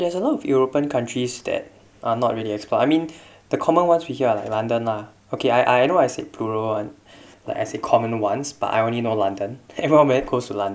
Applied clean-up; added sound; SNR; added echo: none; none; none; none.